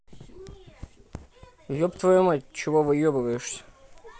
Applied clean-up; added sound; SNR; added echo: none; none; none; none.